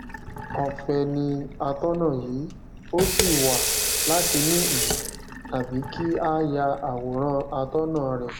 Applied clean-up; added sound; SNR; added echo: none; Sink (filling or washing) / Water tap, faucet; 3 dB; none.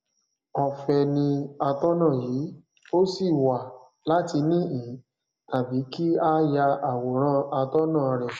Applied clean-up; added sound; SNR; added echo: none; none; none; none.